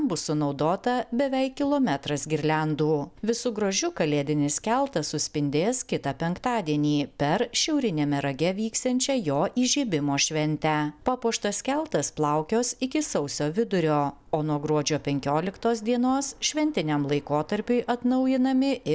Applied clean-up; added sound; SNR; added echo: none; none; none; none.